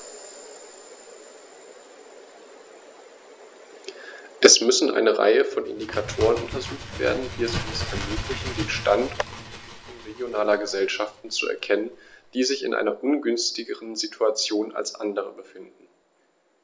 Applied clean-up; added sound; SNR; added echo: none; Bird; 13 dB; none.